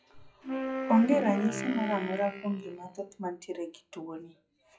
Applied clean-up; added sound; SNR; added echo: classical method WPE with log-MMSE.